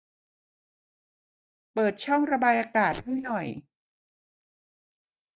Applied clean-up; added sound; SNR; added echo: neural mask model DeepFilterNet 3.